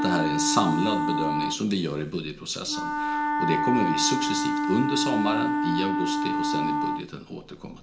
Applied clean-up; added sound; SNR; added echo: none; Wind instrument, woodwind instrument; -2 dB; reverberation time 1.9 s.